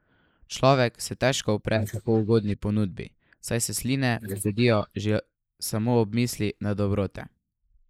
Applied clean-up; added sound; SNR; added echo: neural mask model Resemble Enhance denoiser.